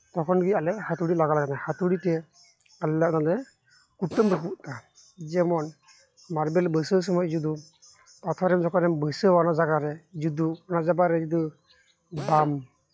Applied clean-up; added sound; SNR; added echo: classical method log-MMSE.